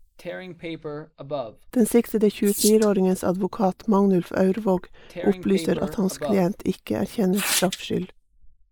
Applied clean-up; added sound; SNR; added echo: neural mask model Resemble Enhance denoiser.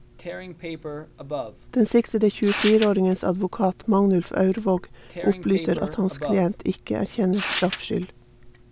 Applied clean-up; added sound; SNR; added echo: none; Tearing; 10 dB; none.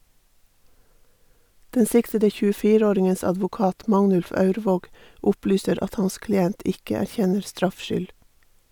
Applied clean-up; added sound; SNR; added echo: none; none; none; none.